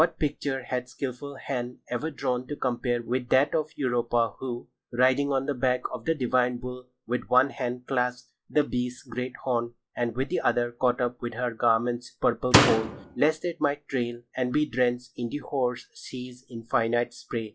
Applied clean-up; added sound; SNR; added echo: classical method log-MMSE.